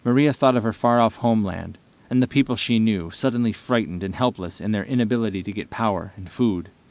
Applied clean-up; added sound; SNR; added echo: none; none; none; none.